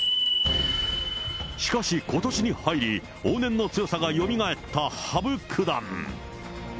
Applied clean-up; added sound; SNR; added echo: none; none; none; none.